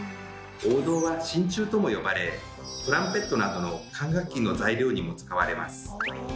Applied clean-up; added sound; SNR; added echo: none; none; none; none.